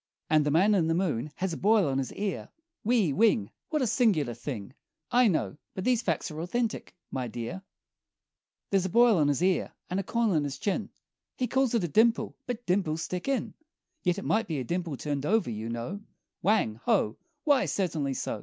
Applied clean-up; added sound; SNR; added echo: none; none; none; none.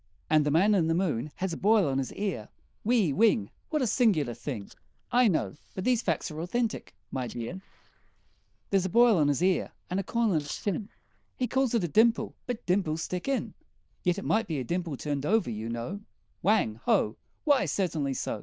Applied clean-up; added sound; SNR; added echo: neural diffusion model UNIVERSE++.